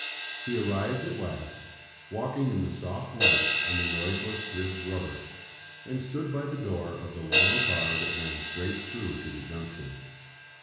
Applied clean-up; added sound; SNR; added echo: none; Crash cymbal; -3 dB; reverberation time 1.1 s.